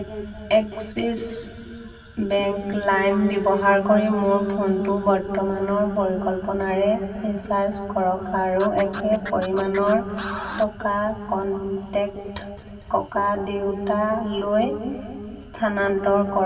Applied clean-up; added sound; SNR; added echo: none; Scratching (performance technique); 12 dB; reverberation time 2.6 s.